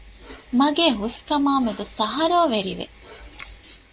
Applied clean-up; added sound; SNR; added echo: none; none; none; none.